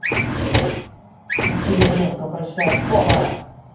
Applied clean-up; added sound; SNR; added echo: none; Drawer open or close; -2 dB; reverberation time 0.9 s.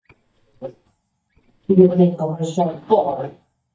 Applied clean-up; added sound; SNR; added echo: neural mask model DeepFilterNet 3.